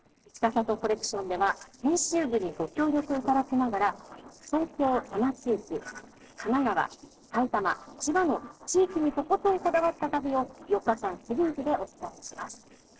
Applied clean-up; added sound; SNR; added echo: neural separator model SepFormer DNS4.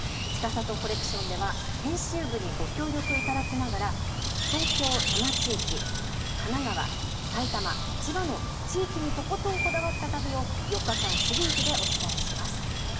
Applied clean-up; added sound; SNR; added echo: none; Bird; -5 dB; reverberation time 1.7 s.